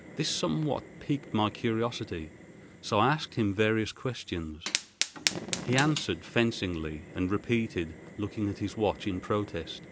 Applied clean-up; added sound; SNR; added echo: none; Fire; 10 dB; none.